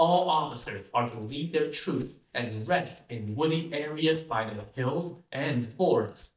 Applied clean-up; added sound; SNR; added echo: neural mask model DeepFilterNet 3.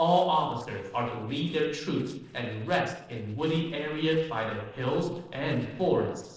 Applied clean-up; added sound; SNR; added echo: neural separator model SepFormer DNS4.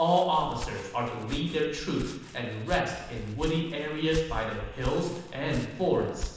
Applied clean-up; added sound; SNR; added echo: none; Walk, footsteps; 11 dB; reverberation time 1.1 s.